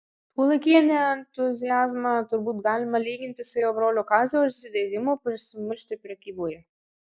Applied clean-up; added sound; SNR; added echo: none; none; none; none.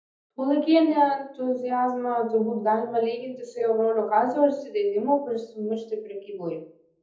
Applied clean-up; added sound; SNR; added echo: none; none; none; reverberation time 0.7 s.